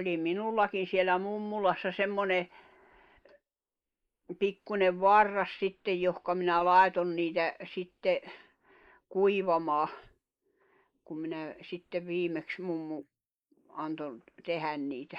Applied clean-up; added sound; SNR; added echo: neural mask model Resemble Enhance denoiser.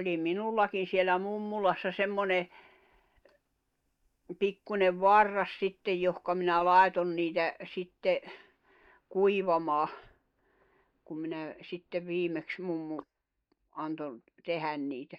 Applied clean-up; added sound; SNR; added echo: neural mask model DeepFilterNet 3.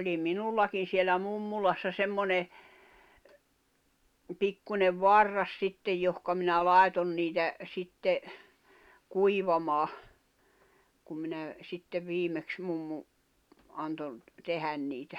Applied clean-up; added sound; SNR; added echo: none; none; none; none.